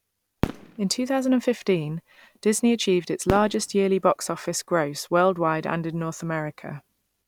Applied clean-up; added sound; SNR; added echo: none; Fireworks; 11 dB; none.